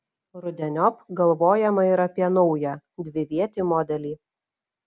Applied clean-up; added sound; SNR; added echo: none; none; none; none.